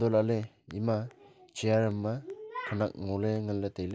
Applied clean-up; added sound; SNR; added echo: none; none; none; none.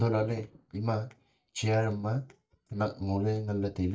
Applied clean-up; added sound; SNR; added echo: neural mask model DeepFilterNet 3.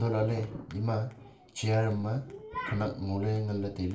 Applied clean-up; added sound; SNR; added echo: none; Thunder; 18 dB; reverberation time 0.3 s.